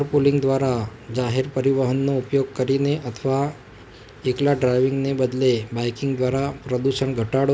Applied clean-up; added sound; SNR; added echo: none; none; none; none.